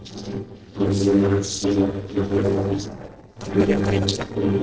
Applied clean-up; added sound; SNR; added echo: neural separator model SepFormer DNS4.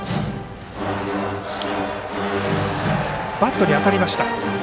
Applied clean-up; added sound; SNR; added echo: none; none; none; none.